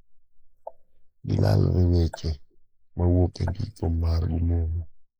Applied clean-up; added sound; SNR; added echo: neural mask model Resemble Enhance denoiser.